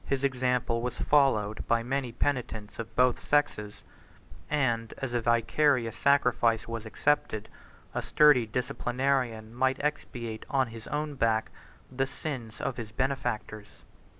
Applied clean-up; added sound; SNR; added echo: none; none; none; none.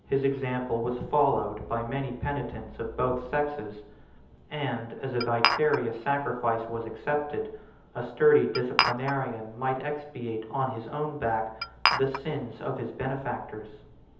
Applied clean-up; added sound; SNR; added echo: none; Glass; 1 dB; reverberation time 0.8 s.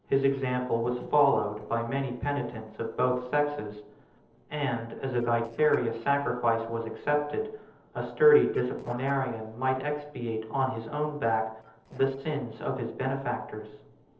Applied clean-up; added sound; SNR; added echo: neural separator model SepFormer DNS4.